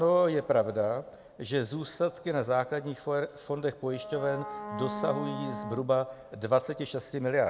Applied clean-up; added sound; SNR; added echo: none; Wind instrument, woodwind instrument; 10 dB; none.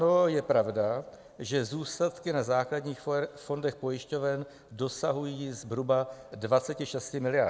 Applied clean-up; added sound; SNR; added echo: none; none; none; none.